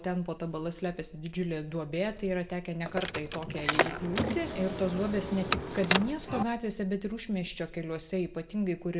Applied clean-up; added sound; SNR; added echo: none; Car; 0 dB; reverberation time 0.5 s.